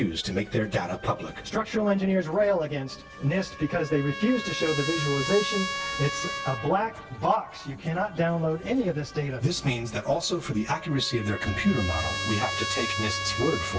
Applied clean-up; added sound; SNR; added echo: none; Trumpet; 9 dB; none.